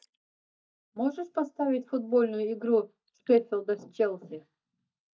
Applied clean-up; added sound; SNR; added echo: neural mask model DeepFilterNet 3.